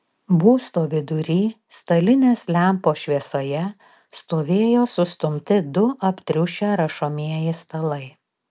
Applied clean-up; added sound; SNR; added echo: none; none; none; none.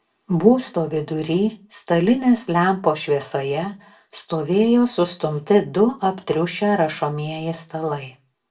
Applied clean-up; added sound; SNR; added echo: none; none; none; reverberation time 0.2 s.